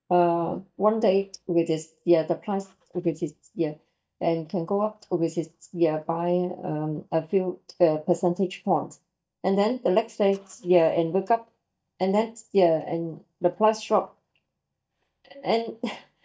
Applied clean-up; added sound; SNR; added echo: neural mask model DeepFilterNet 3.